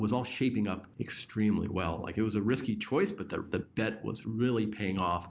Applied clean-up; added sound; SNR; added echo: none; none; none; none.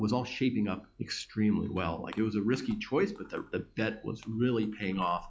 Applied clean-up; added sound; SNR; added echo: classical method log-MMSE.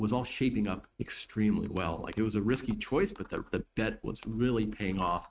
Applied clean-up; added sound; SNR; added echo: neural mask model RNNoise.